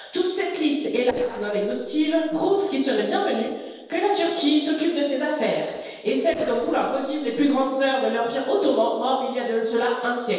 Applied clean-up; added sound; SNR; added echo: neural separator model SepFormer DNS4.